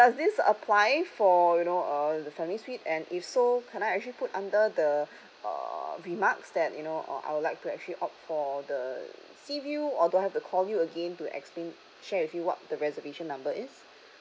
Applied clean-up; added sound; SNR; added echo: none; none; none; none.